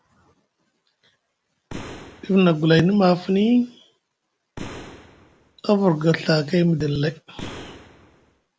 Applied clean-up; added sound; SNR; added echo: none; Boom; 16 dB; none.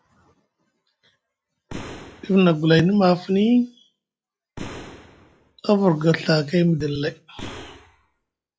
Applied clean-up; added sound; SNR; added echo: classical method log-MMSE.